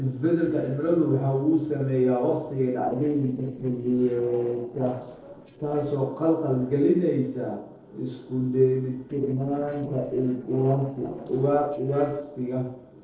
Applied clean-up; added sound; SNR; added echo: neural separator model SepFormer DNS4.